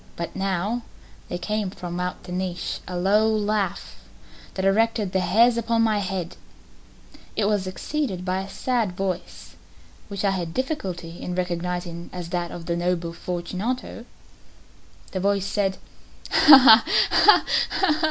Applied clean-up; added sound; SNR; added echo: none; none; none; none.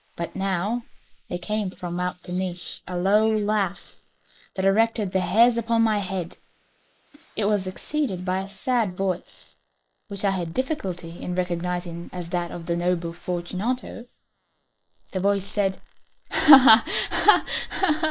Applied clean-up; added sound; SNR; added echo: neural mask model Resemble Enhance denoiser.